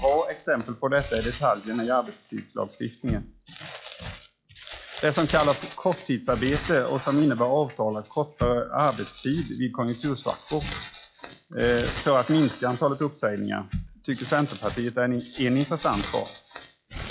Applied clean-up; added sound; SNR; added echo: classical method log-MMSE.